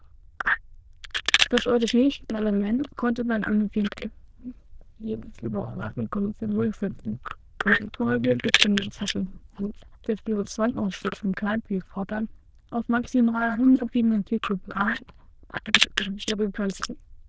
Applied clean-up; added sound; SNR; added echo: neural diffusion model UNIVERSE++.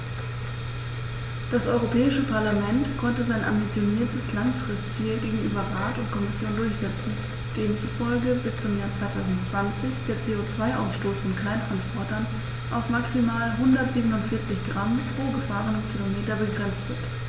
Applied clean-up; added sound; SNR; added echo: none; none; none; none.